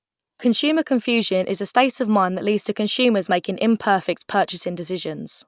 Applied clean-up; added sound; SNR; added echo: none; none; none; none.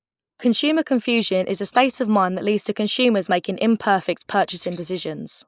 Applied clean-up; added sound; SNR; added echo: neural mask model Resemble Enhance denoiser.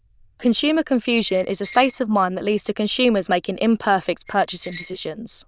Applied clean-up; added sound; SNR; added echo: neural diffusion model UNIVERSE++.